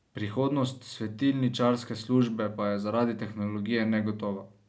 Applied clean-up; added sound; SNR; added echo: none; none; none; none.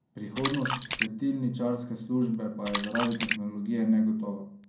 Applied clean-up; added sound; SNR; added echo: none; Splash, splatter; 3 dB; reverberation time 0.5 s.